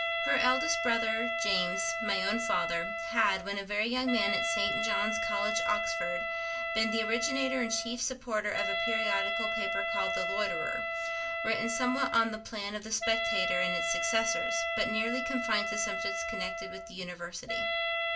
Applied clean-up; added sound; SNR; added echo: none; Wind instrument, woodwind instrument; -1 dB; reverberation time 0.2 s.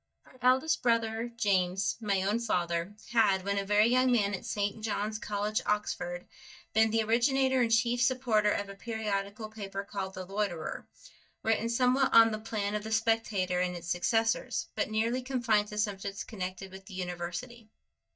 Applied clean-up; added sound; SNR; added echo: neural mask model DeepFilterNet 3.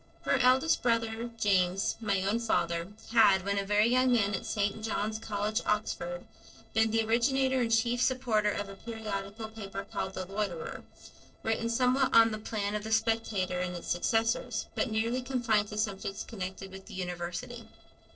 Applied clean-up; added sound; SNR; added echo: neural separator model SepFormer DNS4.